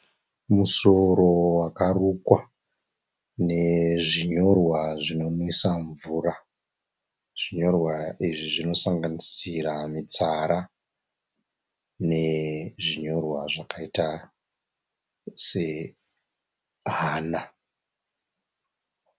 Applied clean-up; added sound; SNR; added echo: none; none; none; none.